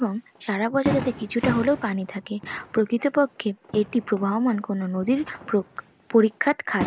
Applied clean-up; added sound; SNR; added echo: none; Fireworks; 11 dB; none.